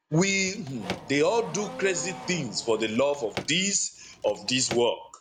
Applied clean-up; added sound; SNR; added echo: none; Race car, auto racing / Accelerating, revving, vroom + Drawer open or close; 13 dB; none.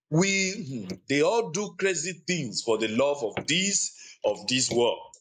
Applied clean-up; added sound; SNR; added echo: neural mask model Resemble Enhance denoiser.